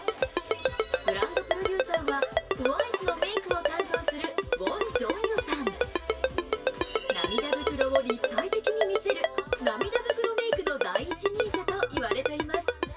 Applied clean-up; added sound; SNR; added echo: none; Ringtone; -3 dB; reverberation time 0.1 s.